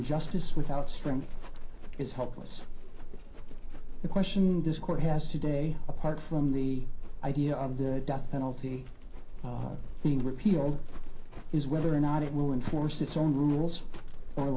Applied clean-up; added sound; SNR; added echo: none; Livestock, farm animals, working animals; 0 dB; reverberation time 0.3 s.